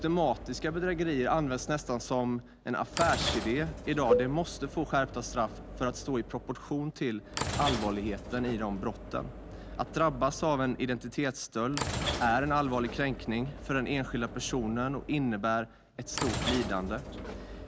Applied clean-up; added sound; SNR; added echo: none; Cowbell + Sliding door / Train; 6 dB; none.